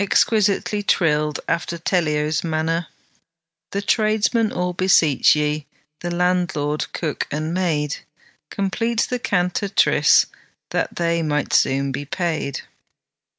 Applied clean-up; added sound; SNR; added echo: none; none; none; none.